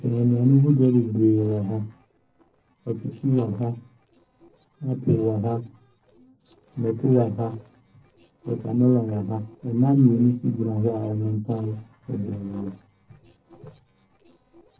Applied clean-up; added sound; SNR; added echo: neural separator model SepFormer DNS4.